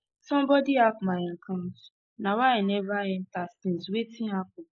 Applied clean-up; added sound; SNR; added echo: neural mask model Resemble Enhance denoiser.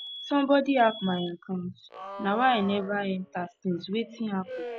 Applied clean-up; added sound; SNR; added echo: none; Alarm; 14 dB; none.